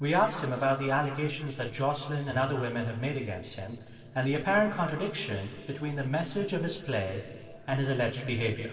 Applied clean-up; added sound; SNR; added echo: neural separator model SepFormer DNS4.